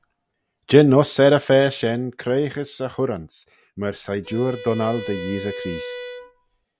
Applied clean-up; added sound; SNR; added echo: none; Bowed string instrument; 12 dB; none.